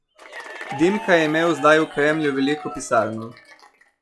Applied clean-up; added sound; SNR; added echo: classical method log-MMSE.